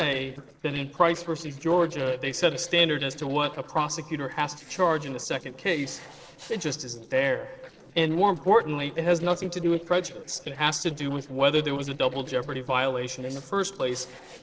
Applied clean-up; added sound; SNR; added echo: neural separator model SepFormer DNS4.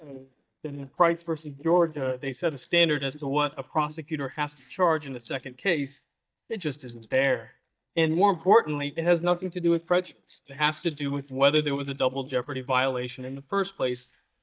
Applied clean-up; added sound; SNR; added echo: neural mask model DeepFilterNet 3.